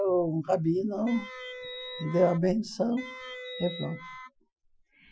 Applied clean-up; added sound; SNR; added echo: classical method Wiener filter.